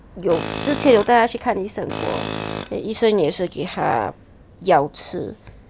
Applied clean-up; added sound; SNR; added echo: none; Tools; 9 dB; none.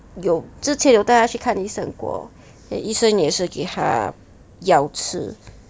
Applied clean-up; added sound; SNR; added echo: none; none; none; none.